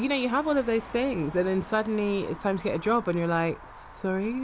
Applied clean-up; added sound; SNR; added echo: none; Traffic noise, roadway noise; 17 dB; none.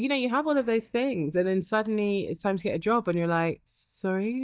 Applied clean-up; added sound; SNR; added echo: neural mask model DeepFilterNet 3.